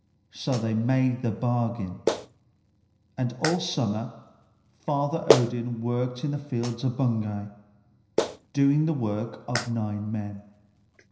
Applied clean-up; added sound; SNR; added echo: none; Clapping; 5 dB; reverberation time 0.9 s.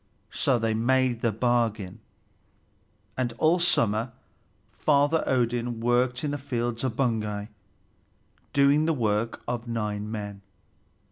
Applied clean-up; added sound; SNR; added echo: none; none; none; none.